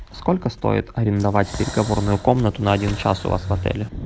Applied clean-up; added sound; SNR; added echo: none; Breathing; 12 dB; none.